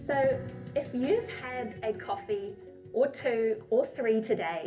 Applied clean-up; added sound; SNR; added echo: none; none; none; reverberation time 0.3 s.